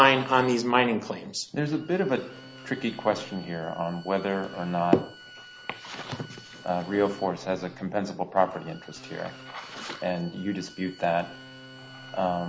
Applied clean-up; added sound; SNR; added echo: none; Bowed string instrument + Organ; 20 dB; none.